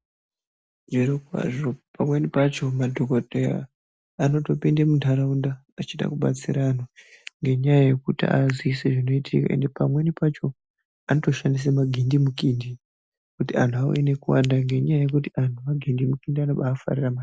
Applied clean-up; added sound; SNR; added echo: none; none; none; none.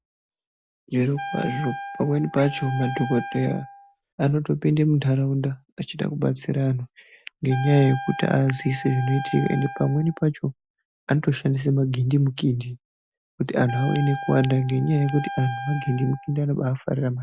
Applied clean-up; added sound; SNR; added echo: none; Wind instrument, woodwind instrument; 11 dB; none.